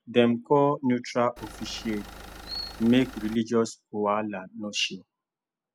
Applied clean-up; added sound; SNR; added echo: none; Chirp, tweet + Engine; 14 dB; none.